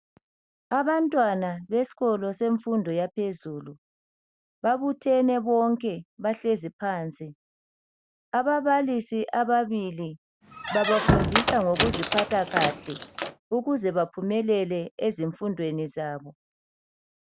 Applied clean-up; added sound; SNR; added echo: none; Squeak; 0 dB; none.